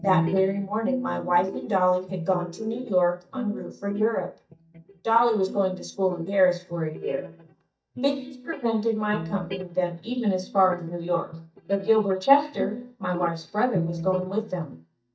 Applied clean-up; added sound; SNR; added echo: neural mask model DeepFilterNet 3.